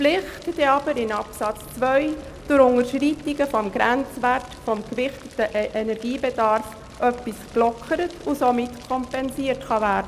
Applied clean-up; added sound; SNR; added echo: none; Fire; 19 dB; none.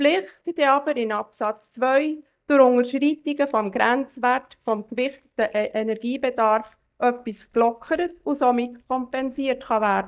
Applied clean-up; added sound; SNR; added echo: neural mask model DeepFilterNet 3.